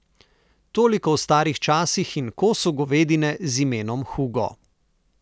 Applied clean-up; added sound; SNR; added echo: none; none; none; none.